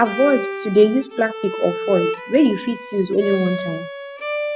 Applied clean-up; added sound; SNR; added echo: none; Bowed string instrument; 8 dB; none.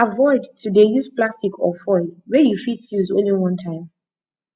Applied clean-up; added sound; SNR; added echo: none; none; none; none.